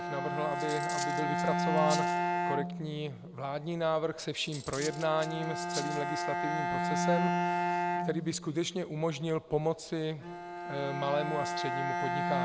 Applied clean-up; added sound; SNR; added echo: none; Bowed string instrument + Cutlery, silverware; -1 dB; none.